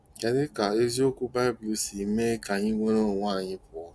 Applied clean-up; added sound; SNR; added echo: none; none; none; none.